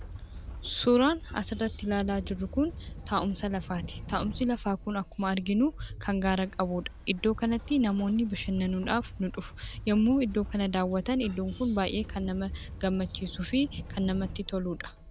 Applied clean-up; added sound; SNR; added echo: none; Train; 11 dB; none.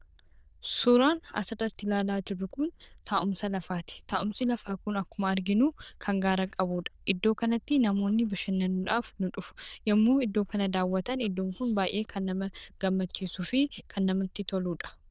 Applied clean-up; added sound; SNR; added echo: neural diffusion model UNIVERSE++.